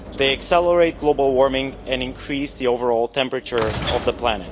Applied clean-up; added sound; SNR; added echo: none; Sliding door / Train; 12 dB; none.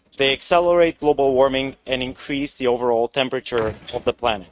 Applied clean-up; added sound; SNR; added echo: neural mask model RNNoise.